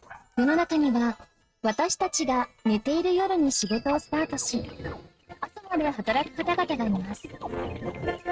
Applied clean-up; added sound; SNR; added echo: neural mask model RNNoise.